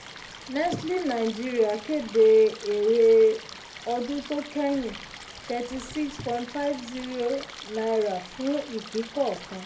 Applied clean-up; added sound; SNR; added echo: none; Stream; 16 dB; reverberation time 0.3 s.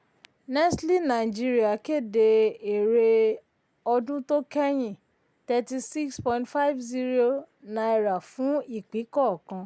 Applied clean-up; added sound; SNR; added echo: none; none; none; none.